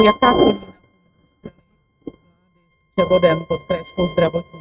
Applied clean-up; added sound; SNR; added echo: neural mask model RNNoise.